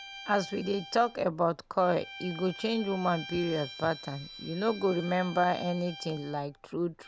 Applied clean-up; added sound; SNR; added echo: none; Bowed string instrument; 15 dB; none.